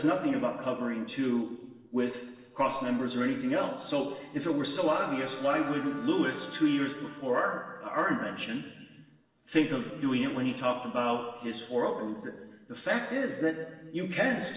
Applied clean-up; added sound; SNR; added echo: neural separator model SepFormer DNS4.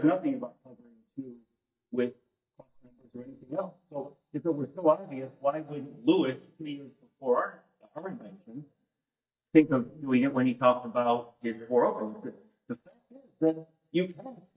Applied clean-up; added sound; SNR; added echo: neural mask model DeepFilterNet 3.